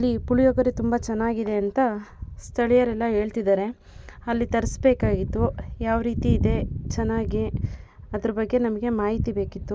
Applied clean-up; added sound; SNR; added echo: none; none; none; none.